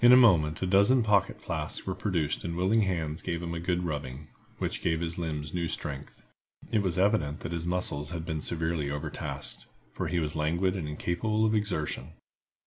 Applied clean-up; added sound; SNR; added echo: none; none; none; none.